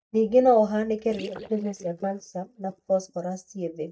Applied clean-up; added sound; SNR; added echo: neural mask model DeepFilterNet 3.